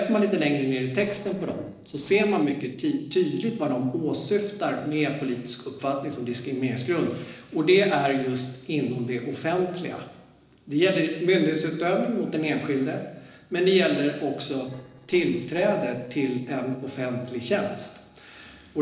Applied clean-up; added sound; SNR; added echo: neural separator model SepFormer DNS4.